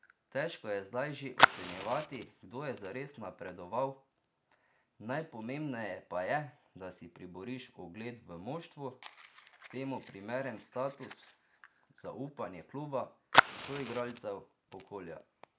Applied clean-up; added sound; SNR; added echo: none; Fire; -3 dB; none.